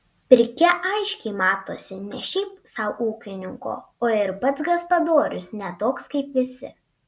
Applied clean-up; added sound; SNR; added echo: none; none; none; none.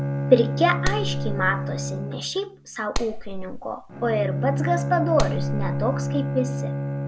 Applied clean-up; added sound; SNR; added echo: none; Bowed string instrument + Clapping; 1 dB; none.